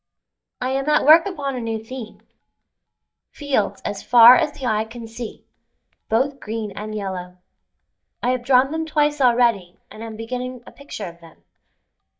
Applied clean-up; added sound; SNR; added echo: neural mask model DeepFilterNet 3.